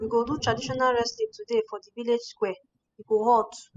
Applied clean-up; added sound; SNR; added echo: classical method spectral subtraction.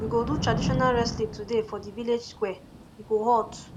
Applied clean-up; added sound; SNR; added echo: none; Thunder / Rain; 5 dB; none.